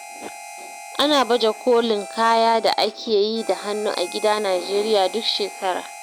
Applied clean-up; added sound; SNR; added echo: none; Harmonica; 16 dB; none.